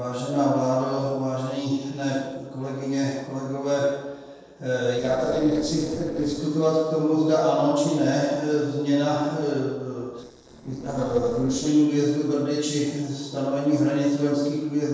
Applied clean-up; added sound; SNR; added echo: neural separator model SepFormer DNS4.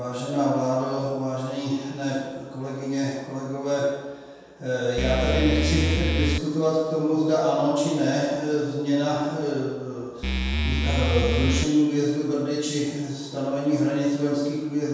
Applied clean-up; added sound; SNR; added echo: none; Musical instrument; -2 dB; reverberation time 1.2 s.